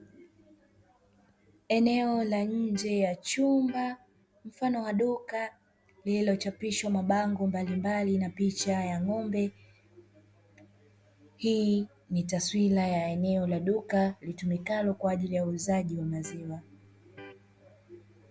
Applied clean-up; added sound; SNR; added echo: none; Electric guitar; 18 dB; none.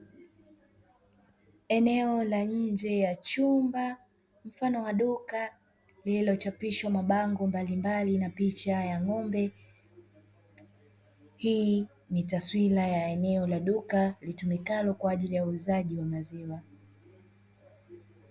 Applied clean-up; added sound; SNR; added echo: none; none; none; none.